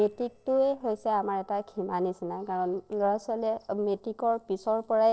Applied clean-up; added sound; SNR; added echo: neural separator model SepFormer DNS4.